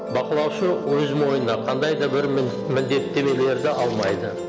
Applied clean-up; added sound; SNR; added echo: none; Musical instrument; 6 dB; none.